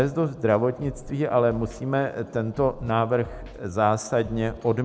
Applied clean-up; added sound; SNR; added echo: none; Scratching (performance technique); 19 dB; none.